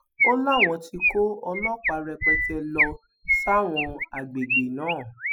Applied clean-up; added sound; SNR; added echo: classical method spectral subtraction.